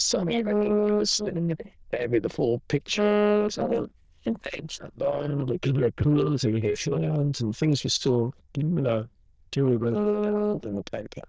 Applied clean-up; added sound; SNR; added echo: neural diffusion model UNIVERSE++.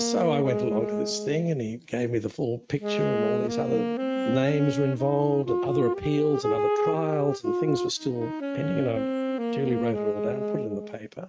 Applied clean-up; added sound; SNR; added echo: neural mask model RNNoise.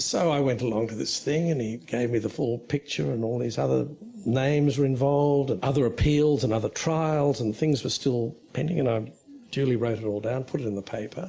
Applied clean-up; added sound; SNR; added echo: none; none; none; none.